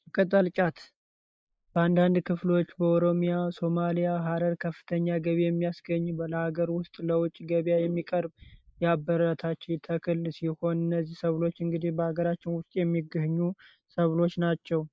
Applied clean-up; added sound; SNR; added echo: neural mask model Resemble Enhance denoiser.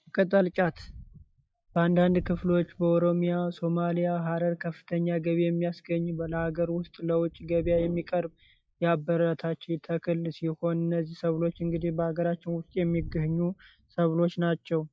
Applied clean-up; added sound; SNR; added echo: classical method log-MMSE.